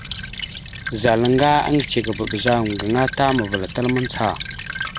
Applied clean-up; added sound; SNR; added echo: none; Stream / Trickle, dribble; 9 dB; none.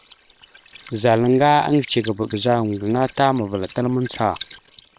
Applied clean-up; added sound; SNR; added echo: neural separator model SepFormer WHAM!.